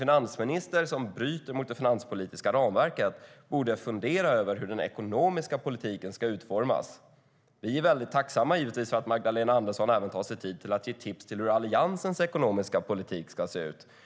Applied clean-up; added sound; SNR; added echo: none; none; none; none.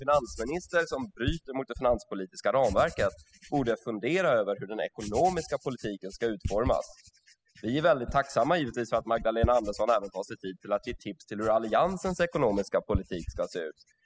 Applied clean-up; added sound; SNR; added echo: classical method spectral subtraction.